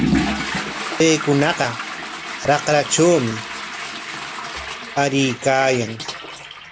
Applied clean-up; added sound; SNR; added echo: none; Toilet flush / Water; 6 dB; none.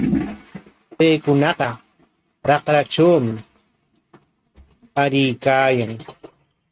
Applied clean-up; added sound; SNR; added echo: neural mask model RNNoise.